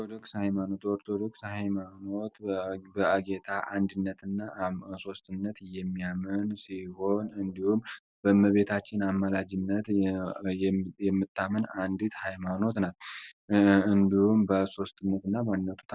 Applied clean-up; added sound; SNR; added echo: none; none; none; none.